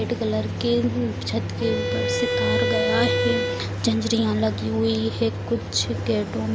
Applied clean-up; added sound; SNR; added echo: none; Bowed string instrument; 1 dB; none.